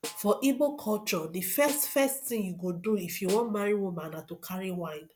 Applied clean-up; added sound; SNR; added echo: none; Snare drum; 17 dB; none.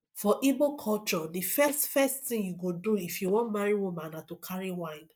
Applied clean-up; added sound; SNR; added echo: neural mask model DeepFilterNet 3.